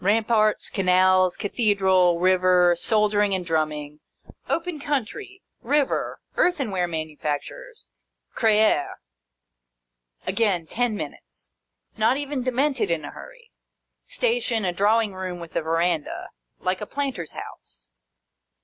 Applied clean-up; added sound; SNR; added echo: none; none; none; none.